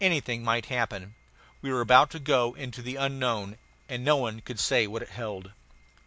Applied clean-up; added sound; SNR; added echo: none; none; none; none.